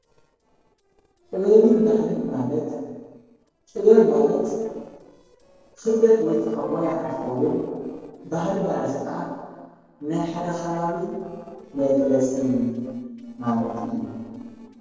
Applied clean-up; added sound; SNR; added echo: neural separator model SepFormer DNS4.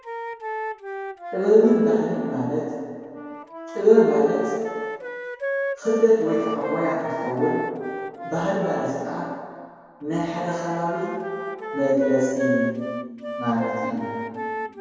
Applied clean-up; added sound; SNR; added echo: none; Wind instrument, woodwind instrument; 9 dB; reverberation time 2.2 s.